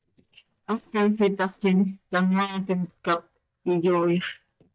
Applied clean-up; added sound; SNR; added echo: neural mask model DeepFilterNet 3.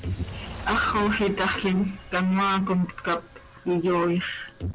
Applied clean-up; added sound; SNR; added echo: none; Fire; 15 dB; none.